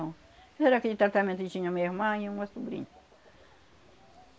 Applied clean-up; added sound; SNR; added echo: none; none; none; none.